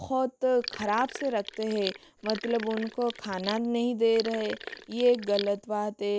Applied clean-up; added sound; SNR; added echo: none; Sink (filling or washing); 12 dB; none.